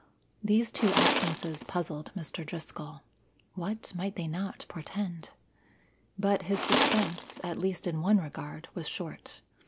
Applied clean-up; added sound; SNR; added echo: none; Tools; -3 dB; none.